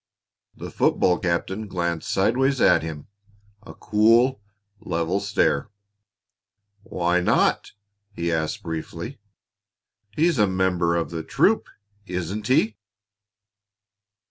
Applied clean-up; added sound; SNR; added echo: none; none; none; none.